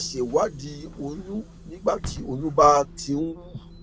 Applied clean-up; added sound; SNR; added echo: none; Bus / Engine; 15 dB; none.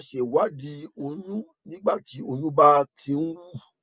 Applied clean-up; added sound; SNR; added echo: none; none; none; none.